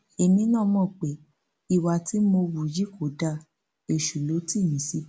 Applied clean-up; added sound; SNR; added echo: none; none; none; none.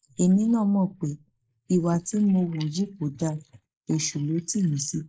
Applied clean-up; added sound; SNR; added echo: neural mask model Resemble Enhance denoiser.